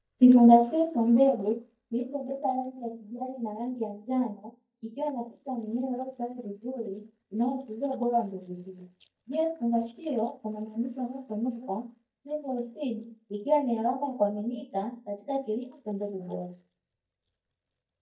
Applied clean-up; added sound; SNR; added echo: neural mask model DeepFilterNet 3.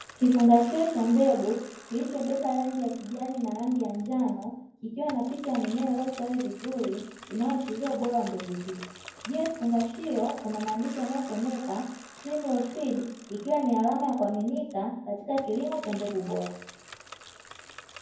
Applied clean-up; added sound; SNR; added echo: none; Bicycle; 19 dB; reverberation time 0.9 s.